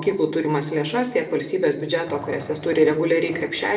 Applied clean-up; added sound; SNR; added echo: none; Growling; 18 dB; reverberation time 0.7 s.